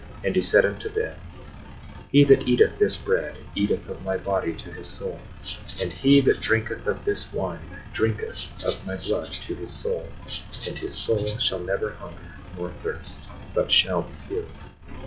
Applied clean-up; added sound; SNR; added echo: classical method log-MMSE.